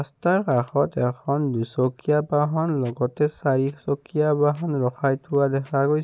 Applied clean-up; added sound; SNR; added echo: none; none; none; none.